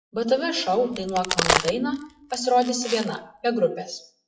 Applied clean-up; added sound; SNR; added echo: classical method WPE with log-MMSE.